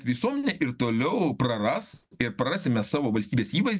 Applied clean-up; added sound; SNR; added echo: none; none; none; none.